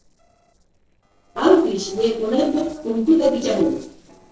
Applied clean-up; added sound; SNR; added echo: neural separator model SepFormer DNS4.